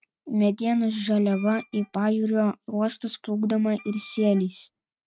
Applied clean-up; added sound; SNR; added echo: neural mask model RNNoise.